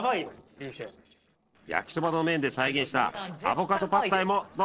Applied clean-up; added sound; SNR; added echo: neural separator model SepFormer DNS4.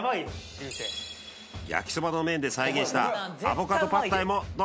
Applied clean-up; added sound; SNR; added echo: none; none; none; none.